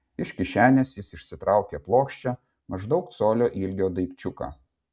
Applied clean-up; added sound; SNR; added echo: none; none; none; none.